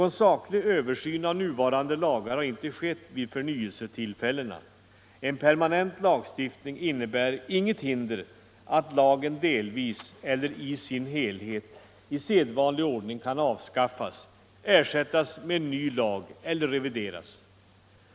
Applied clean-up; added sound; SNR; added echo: none; none; none; none.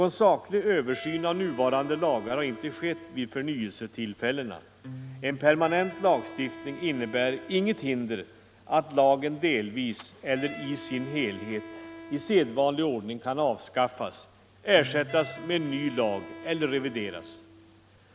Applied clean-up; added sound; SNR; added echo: none; Wind instrument, woodwind instrument + Acoustic guitar; 17 dB; none.